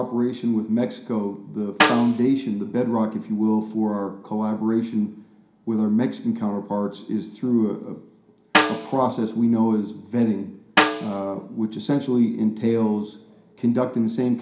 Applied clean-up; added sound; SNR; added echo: none; Snare drum; 3 dB; reverberation time 0.5 s.